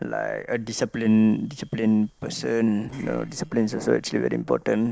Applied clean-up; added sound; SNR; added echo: neural separator model SepFormer DNS4.